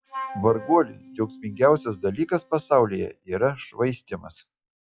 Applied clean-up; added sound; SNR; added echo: classical method log-MMSE.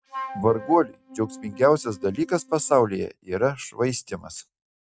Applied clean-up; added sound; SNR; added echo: neural mask model RNNoise.